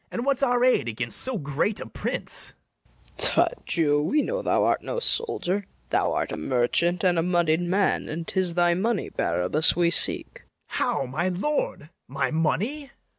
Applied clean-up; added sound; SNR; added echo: none; none; none; none.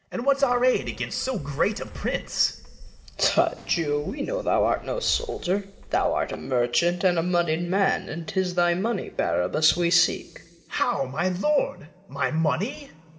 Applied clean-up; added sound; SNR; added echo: none; Fireworks; 16 dB; reverberation time 2.1 s.